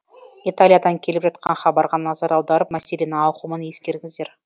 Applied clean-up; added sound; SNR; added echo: none; none; none; none.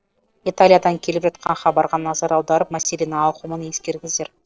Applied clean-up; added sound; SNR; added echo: neural separator model SepFormer DNS4.